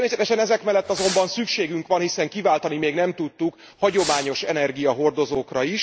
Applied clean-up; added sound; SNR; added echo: none; Fireworks; 12 dB; none.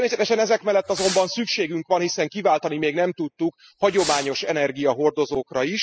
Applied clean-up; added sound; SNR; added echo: classical method spectral subtraction.